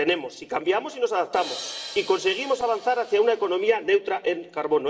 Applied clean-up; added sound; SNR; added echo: none; Crash cymbal; 15 dB; reverberation time 1.2 s.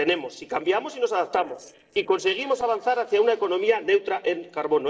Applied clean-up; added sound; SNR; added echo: neural separator model SepFormer DNS4.